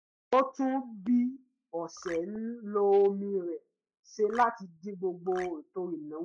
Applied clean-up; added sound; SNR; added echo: classical method log-MMSE.